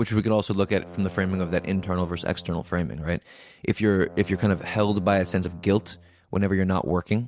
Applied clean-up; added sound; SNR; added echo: none; Brass instrument; 19 dB; none.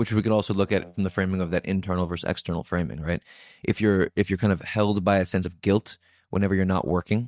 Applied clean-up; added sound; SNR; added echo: neural mask model DeepFilterNet 3.